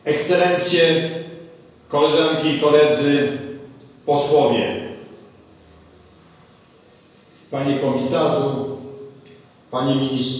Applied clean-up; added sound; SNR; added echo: none; none; none; reverberation time 1.0 s.